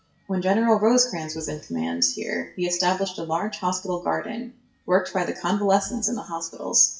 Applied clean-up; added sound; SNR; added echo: classical method WPE with log-MMSE.